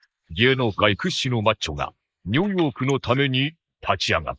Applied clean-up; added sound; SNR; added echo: neural mask model Resemble Enhance denoiser.